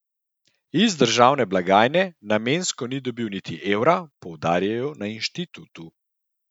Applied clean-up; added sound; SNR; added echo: none; none; none; none.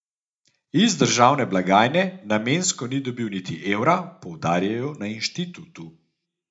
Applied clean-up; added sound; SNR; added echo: none; none; none; reverberation time 0.3 s.